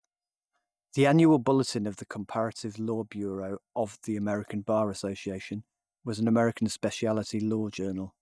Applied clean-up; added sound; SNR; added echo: neural mask model DeepFilterNet 3.